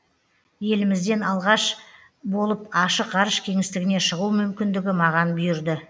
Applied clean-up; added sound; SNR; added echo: none; none; none; none.